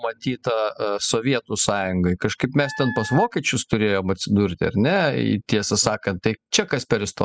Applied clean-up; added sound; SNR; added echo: classical method spectral subtraction.